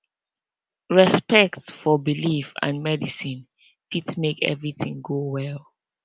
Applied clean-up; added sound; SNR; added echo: none; none; none; none.